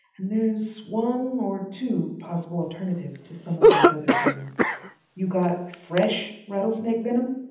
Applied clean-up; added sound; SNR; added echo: none; Cough; -4 dB; reverberation time 0.8 s.